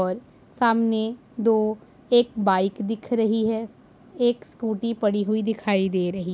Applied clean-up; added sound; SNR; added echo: none; none; none; none.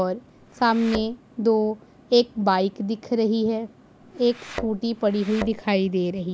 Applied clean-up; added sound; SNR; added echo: none; Thump, thud; 13 dB; none.